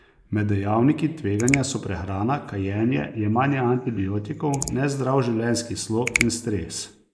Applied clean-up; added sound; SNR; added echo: neural mask model Resemble Enhance denoiser.